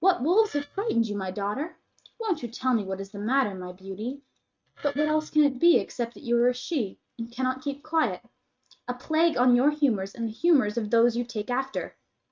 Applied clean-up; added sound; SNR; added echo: neural mask model RNNoise.